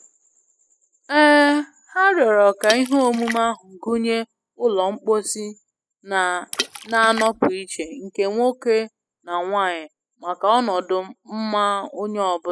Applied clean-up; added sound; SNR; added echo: classical method spectral subtraction.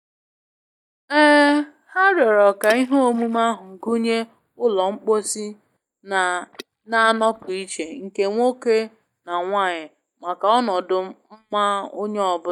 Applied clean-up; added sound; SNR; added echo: neural mask model DeepFilterNet 3.